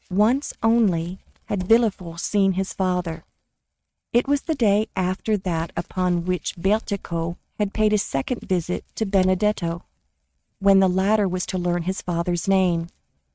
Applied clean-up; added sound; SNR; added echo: neural mask model RNNoise.